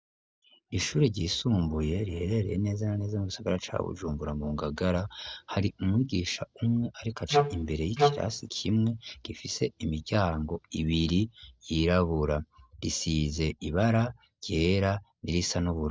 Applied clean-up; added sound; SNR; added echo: neural separator model SepFormer DNS4.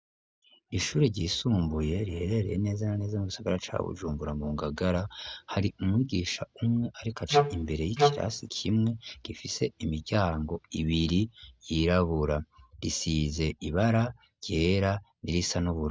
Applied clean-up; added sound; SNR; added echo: none; Wind instrument, woodwind instrument; -2 dB; none.